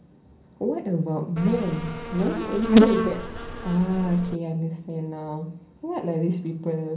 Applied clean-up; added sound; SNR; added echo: none; Insect; -3 dB; reverberation time 0.6 s.